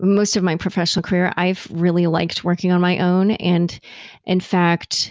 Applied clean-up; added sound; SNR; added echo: none; none; none; none.